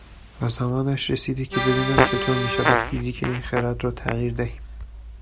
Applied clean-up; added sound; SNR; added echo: none; Fart + Accordion; 0 dB; none.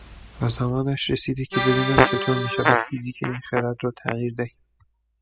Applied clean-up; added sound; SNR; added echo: classical method spectral subtraction.